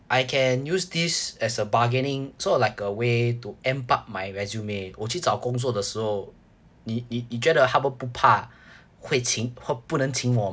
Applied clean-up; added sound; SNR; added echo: none; none; none; none.